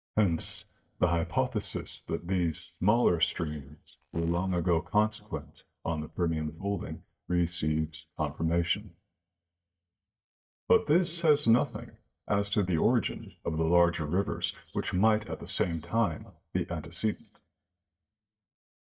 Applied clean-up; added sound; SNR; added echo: neural mask model DeepFilterNet 3.